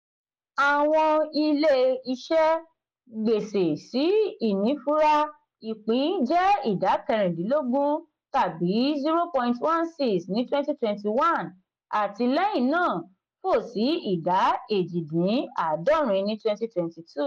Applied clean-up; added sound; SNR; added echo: none; none; none; none.